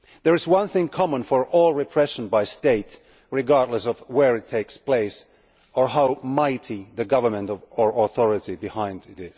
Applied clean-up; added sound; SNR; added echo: none; none; none; none.